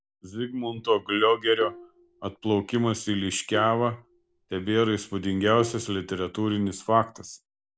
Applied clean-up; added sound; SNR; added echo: none; Bowed string instrument; 17 dB; none.